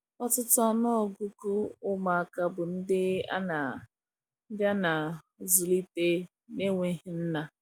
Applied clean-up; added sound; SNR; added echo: none; none; none; none.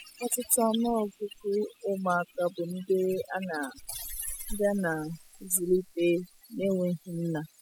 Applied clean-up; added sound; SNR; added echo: classical method spectral subtraction.